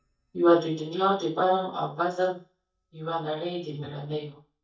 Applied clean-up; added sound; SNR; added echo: neural mask model DeepFilterNet 3.